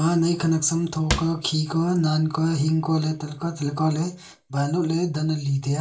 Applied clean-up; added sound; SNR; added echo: none; Cupboard open or close / Drawer open or close; 7 dB; reverberation time 0.2 s.